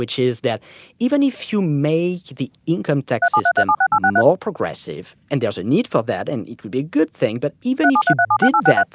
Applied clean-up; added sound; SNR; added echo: none; Telephone; -4 dB; none.